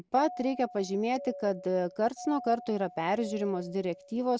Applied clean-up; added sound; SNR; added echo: none; Doorbell; 15 dB; none.